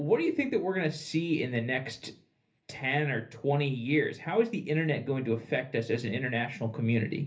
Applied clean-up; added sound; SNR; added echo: none; none; none; reverberation time 0.3 s.